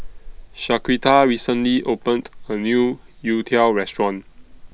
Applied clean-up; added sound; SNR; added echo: none; Squeak / Walk, footsteps; 17 dB; none.